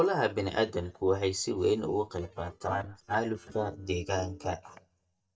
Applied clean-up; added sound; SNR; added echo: neural mask model DeepFilterNet 3.